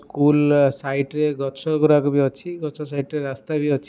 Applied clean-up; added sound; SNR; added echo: none; none; none; none.